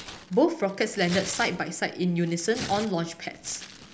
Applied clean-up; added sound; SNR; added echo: none; Tearing; 14 dB; none.